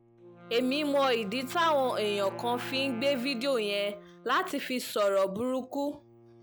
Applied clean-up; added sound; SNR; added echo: none; Wind instrument, woodwind instrument + Bowed string instrument; 16 dB; none.